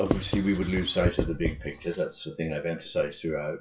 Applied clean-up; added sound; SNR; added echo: classical method WPE with log-MMSE.